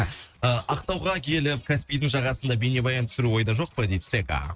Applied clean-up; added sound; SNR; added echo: neural mask model RNNoise.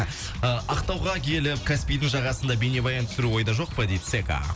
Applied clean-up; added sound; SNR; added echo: none; Squeak; 19 dB; none.